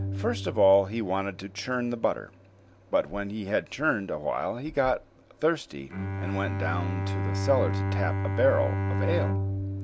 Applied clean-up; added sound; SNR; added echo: none; Bowed string instrument; 3 dB; none.